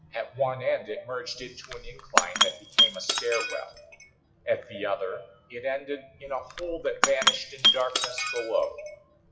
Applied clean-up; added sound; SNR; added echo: classical method WPE with log-MMSE.